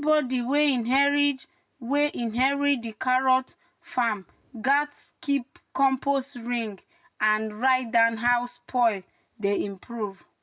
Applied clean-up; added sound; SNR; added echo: none; none; none; none.